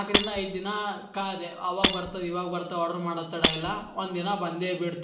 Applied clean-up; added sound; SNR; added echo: none; Shatter; -1 dB; reverberation time 0.9 s.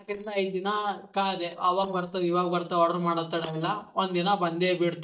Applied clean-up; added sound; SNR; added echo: neural mask model DeepFilterNet 3.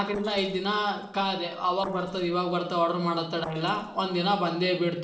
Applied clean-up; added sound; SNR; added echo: neural separator model SepFormer DNS4.